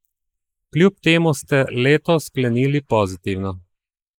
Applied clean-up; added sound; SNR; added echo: neural mask model Resemble Enhance denoiser.